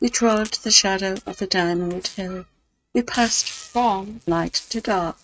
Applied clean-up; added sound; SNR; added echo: neural mask model RNNoise.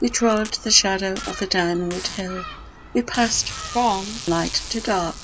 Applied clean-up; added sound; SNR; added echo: none; Packing tape, duct tape + Gull, seagull; 12 dB; none.